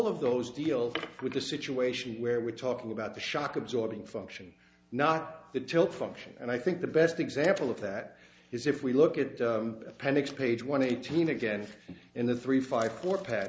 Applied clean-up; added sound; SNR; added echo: none; none; none; none.